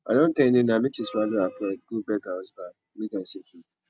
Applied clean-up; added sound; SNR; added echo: none; none; none; none.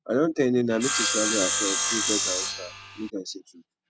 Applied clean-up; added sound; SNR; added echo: none; Sawing; -1 dB; none.